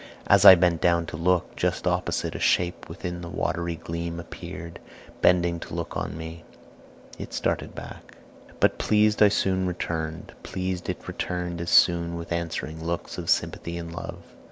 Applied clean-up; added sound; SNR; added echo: none; none; none; none.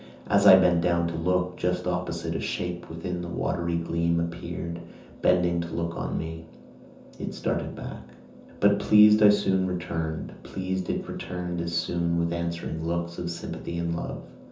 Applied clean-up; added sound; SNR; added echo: none; none; none; reverberation time 0.6 s.